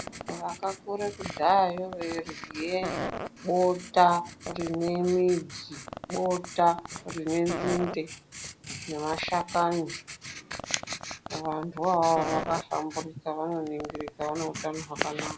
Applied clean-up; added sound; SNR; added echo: none; Fart + Writing; 10 dB; none.